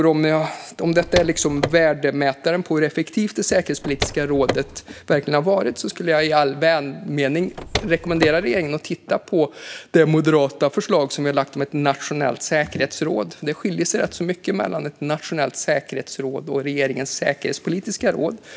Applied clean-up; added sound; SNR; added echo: none; Car; 7 dB; none.